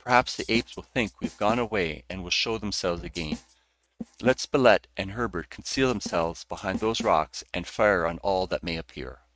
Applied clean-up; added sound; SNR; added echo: neural mask model RNNoise.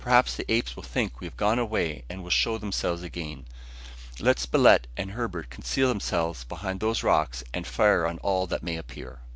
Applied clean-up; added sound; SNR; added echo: none; none; none; none.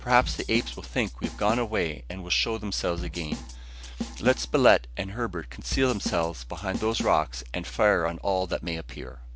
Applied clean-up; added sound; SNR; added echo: none; Drum / Drum kit; 11 dB; none.